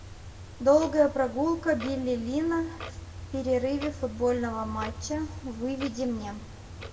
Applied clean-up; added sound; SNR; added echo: none; Clock; 12 dB; reverberation time 1.2 s.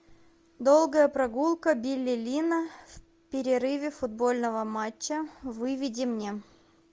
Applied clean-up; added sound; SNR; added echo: none; none; none; none.